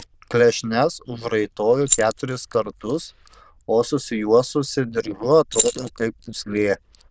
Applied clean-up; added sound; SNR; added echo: neural diffusion model UNIVERSE++.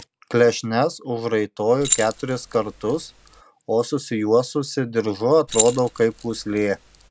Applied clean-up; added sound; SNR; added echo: none; Keys jangling; 7 dB; none.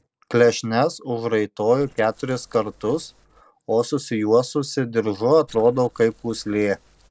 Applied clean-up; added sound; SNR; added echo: neural separator model SepFormer DNS4.